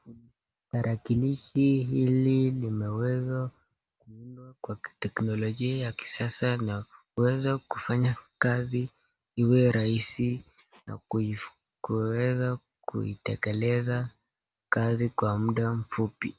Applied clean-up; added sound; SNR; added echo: none; none; none; none.